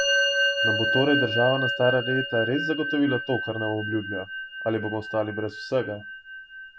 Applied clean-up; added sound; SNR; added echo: none; Musical instrument; 1 dB; none.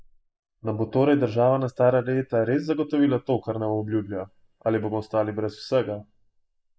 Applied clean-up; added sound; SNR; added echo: neural mask model Resemble Enhance denoiser.